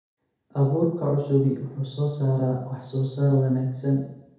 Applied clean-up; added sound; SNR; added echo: none; none; none; reverberation time 0.8 s.